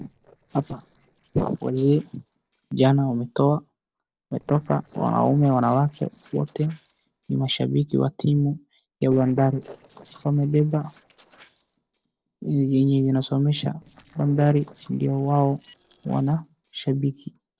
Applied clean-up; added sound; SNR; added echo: neural separator model SepFormer DNS4.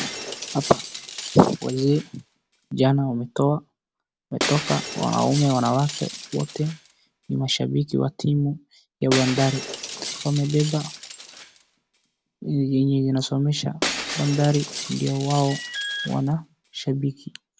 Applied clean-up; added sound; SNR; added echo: none; Shatter + Alarm; 10 dB; none.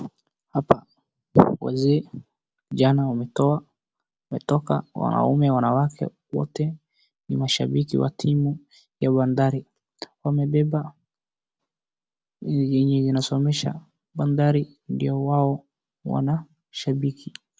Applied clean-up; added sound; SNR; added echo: none; none; none; none.